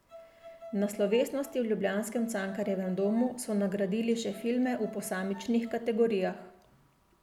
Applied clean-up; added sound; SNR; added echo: none; Bowed string instrument; 20 dB; none.